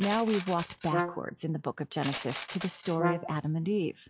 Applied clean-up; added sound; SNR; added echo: classical method log-MMSE.